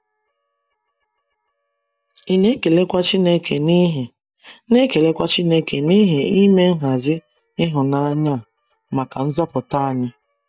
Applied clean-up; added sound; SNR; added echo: neural mask model DeepFilterNet 3.